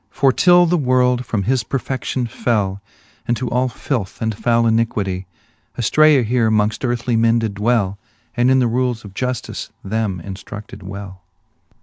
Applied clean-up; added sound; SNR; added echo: none; none; none; none.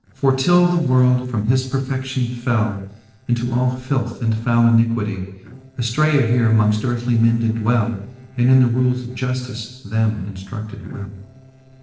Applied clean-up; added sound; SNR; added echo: neural separator model SepFormer DNS4.